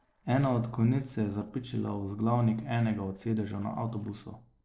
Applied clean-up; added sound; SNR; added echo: neural separator model SepFormer DNS4.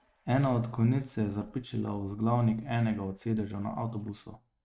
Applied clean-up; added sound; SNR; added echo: neural mask model RNNoise.